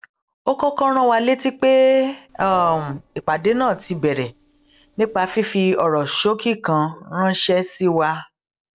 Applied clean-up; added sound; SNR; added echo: neural separator model SepFormer DNS4.